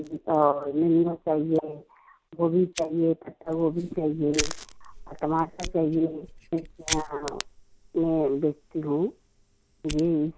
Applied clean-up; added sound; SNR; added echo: none; Fire; 13 dB; none.